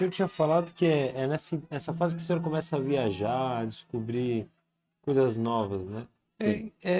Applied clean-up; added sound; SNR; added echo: neural mask model RNNoise.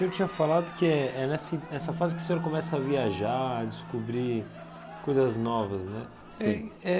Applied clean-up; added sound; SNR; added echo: none; Crowd + Bass guitar; 12 dB; none.